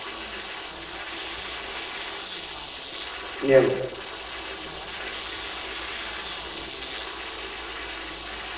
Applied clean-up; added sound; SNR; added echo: neural separator model SepFormer DNS4.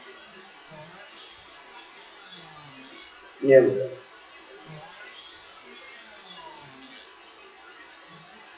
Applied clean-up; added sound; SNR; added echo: classical method WPE with log-MMSE.